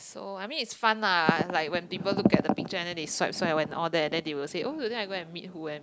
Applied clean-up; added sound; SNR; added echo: none; none; none; none.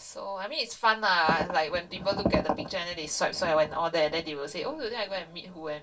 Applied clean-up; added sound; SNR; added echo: none; none; none; reverberation time 0.2 s.